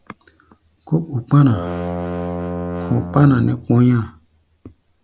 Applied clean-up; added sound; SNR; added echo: none; Brass instrument; 8 dB; none.